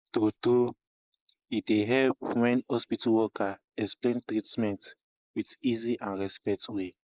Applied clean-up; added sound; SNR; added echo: neural mask model Resemble Enhance denoiser.